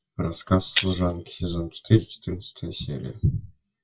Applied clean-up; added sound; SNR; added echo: classical method WPE with log-MMSE.